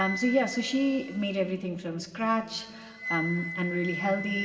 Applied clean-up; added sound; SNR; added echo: none; Wind instrument, woodwind instrument; 8 dB; reverberation time 2.2 s.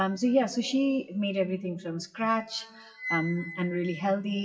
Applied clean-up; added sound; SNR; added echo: classical method WPE with log-MMSE.